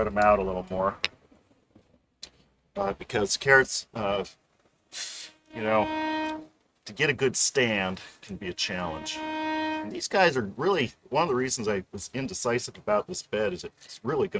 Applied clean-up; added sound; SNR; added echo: neural mask model RNNoise.